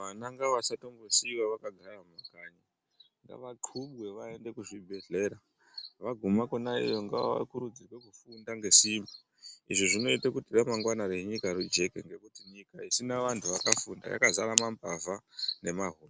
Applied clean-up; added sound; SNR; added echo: none; none; none; none.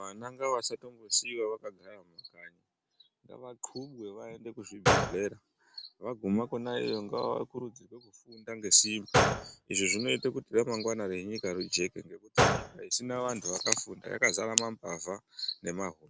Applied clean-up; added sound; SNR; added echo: none; Gunshot, gunfire; -1 dB; none.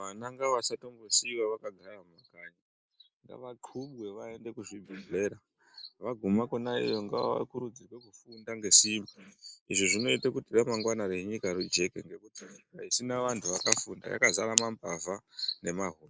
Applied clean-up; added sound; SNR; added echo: neural mask model Resemble Enhance denoiser.